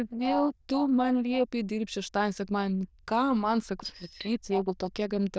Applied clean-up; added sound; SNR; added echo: neural diffusion model UNIVERSE++.